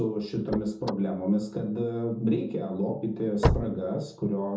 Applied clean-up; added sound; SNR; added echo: none; Slam / Car; 4 dB; reverberation time 0.6 s.